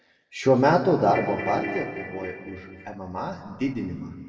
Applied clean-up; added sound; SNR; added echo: none; Ringtone / Keyboard (musical); 9 dB; reverberation time 1.9 s.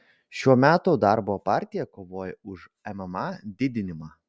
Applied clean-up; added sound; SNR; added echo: none; none; none; none.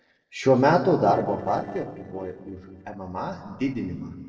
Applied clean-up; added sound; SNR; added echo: neural separator model SepFormer DNS4.